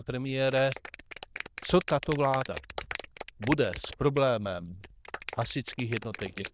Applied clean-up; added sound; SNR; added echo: neural diffusion model UNIVERSE++.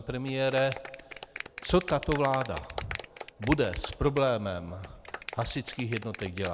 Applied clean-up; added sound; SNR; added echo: none; Clapping; 12 dB; none.